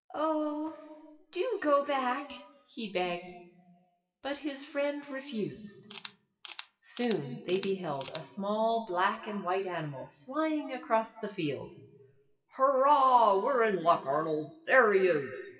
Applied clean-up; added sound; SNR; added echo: classical method WPE with log-MMSE.